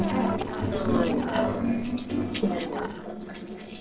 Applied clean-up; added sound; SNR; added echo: neural separator model SepFormer DNS4.